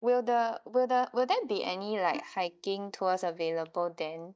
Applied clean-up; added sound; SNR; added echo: neural mask model DeepFilterNet 3.